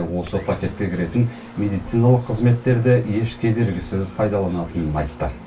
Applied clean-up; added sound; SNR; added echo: none; Engine; 19 dB; reverberation time 0.2 s.